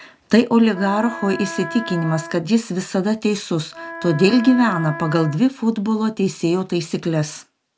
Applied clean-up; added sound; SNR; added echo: none; Wind instrument, woodwind instrument; 13 dB; none.